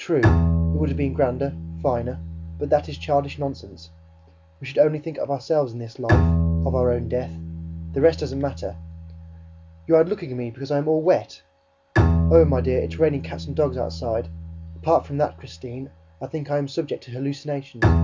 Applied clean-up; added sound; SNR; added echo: none; Bowed string instrument; 2 dB; none.